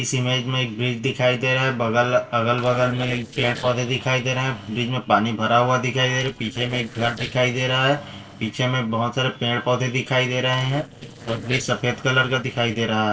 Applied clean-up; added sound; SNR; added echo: neural separator model SepFormer DNS4.